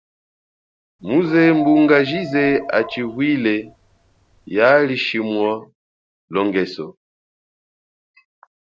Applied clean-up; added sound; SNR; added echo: none; Dog; 12 dB; none.